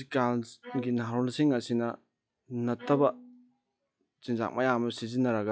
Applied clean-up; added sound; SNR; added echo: classical method log-MMSE.